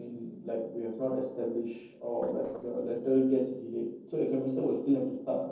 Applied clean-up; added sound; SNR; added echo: neural separator model SepFormer DNS4.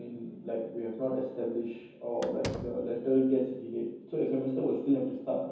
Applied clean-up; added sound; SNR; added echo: none; Slam; 11 dB; reverberation time 0.9 s.